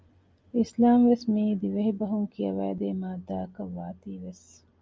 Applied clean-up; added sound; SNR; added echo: none; none; none; none.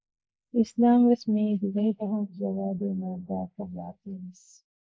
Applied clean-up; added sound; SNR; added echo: neural mask model Resemble Enhance denoiser.